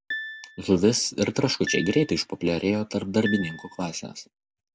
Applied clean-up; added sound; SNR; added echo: none; Piano; 12 dB; none.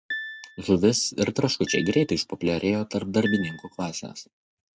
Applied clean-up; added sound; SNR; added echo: neural mask model RNNoise.